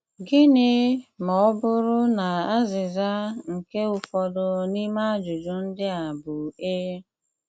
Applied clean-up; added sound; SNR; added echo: none; none; none; none.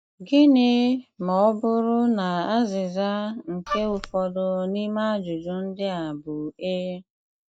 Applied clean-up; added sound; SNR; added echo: neural mask model DeepFilterNet 3.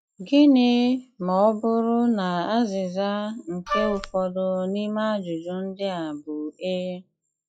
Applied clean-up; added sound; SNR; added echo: classical method log-MMSE.